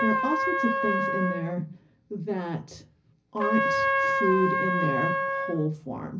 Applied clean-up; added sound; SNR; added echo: none; Trumpet; -1 dB; reverberation time 0.4 s.